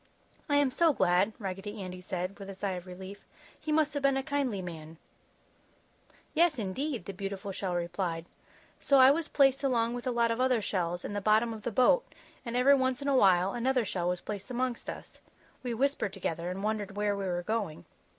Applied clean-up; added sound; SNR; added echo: none; none; none; none.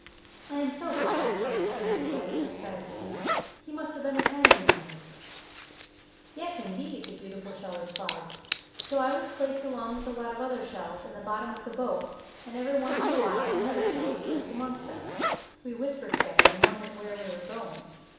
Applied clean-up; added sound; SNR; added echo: none; Zipper (clothing); -3 dB; reverberation time 1.1 s.